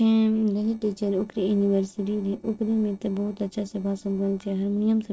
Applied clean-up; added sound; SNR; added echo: neural separator model SepFormer DNS4.